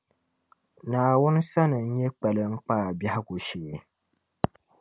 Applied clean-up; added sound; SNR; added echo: none; none; none; none.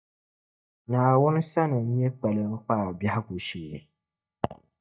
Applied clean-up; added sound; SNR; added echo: neural mask model DeepFilterNet 3.